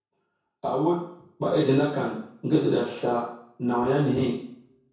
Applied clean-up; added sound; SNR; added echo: none; none; none; reverberation time 0.6 s.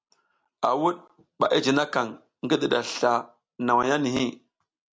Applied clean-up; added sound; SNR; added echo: none; none; none; none.